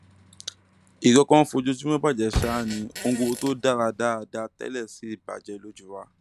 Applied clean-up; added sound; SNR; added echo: none; Motor vehicle (road) + Fart; 13 dB; none.